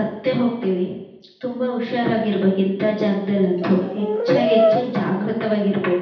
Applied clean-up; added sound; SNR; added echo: none; Brass instrument; 0 dB; reverberation time 0.9 s.